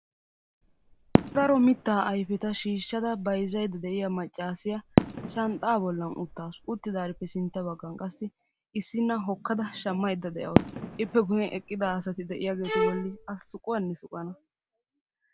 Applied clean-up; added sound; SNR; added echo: none; Fireworks + Bowed string instrument; 2 dB; none.